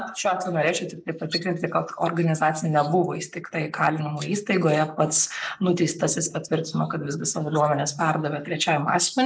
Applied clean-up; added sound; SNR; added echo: neural mask model Resemble Enhance denoiser.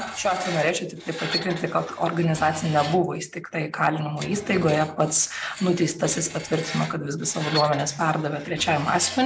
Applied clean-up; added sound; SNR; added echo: none; Screech; 12 dB; none.